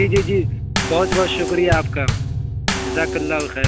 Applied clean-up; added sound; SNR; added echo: none; Bass drum / Snare drum / Drum kit; 0 dB; none.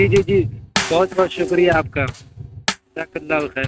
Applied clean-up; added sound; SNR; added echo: neural mask model RNNoise.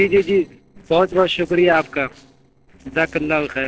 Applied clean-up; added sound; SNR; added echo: neural separator model SepFormer DNS4.